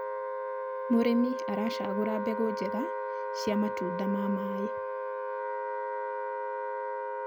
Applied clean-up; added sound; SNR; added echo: none; Wind instrument, woodwind instrument; 1 dB; none.